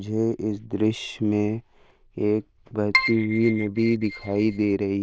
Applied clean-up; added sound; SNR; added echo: neural diffusion model UNIVERSE++.